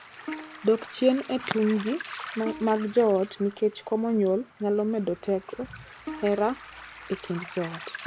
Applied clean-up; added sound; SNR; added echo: none; Waves, surf + Bowed string instrument; 14 dB; none.